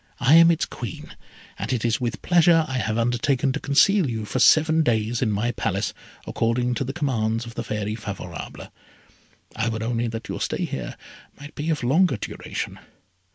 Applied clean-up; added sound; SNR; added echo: none; none; none; none.